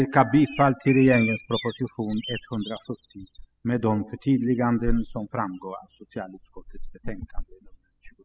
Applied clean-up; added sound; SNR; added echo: classical method spectral subtraction.